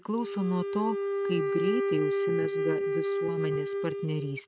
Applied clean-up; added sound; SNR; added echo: neural mask model RNNoise.